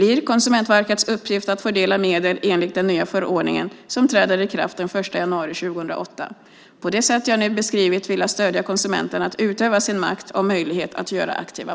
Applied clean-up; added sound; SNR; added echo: none; none; none; none.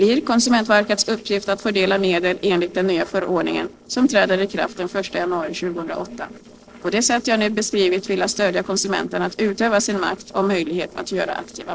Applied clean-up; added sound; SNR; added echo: neural separator model SepFormer DNS4.